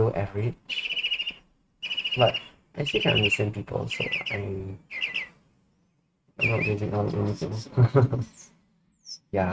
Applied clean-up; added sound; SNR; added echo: neural mask model RNNoise.